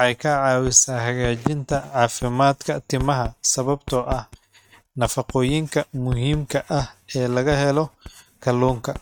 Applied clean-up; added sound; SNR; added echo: neural mask model RNNoise.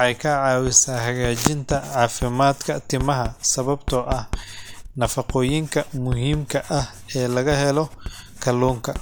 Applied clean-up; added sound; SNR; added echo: none; Writing; 11 dB; none.